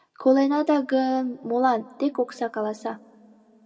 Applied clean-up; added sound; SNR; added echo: none; none; none; reverberation time 1.3 s.